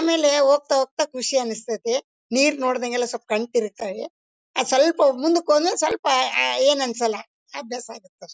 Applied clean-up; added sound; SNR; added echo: none; none; none; none.